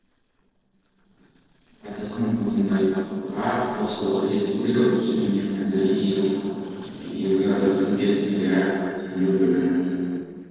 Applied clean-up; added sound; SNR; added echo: neural separator model SepFormer DNS4.